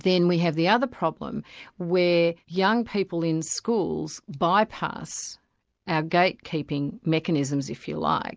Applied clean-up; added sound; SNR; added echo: none; none; none; none.